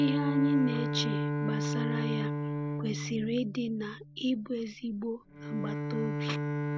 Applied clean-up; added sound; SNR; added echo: none; Bowed string instrument; 1 dB; none.